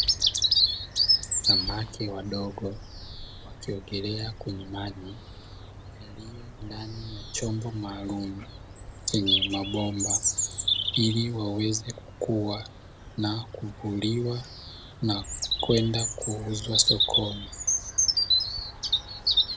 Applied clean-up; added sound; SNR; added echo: none; Bird vocalization, bird call, bird song; -2 dB; none.